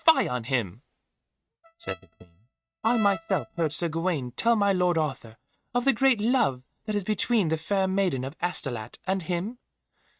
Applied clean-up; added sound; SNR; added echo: neural mask model RNNoise.